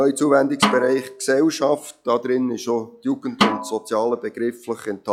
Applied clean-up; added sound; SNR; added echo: classical method log-MMSE.